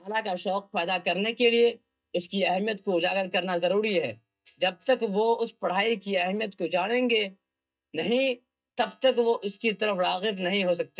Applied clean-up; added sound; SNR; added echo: neural mask model DeepFilterNet 3.